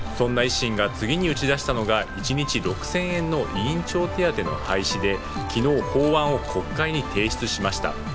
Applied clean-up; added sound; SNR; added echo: none; Bird vocalization, bird call, bird song; 13 dB; none.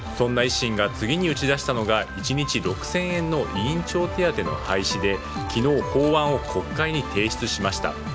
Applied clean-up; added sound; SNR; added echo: none; none; none; none.